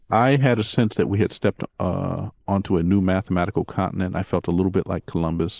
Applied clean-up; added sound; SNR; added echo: neural mask model Resemble Enhance denoiser.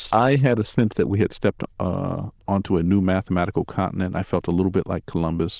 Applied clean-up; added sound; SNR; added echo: neural diffusion model UNIVERSE++.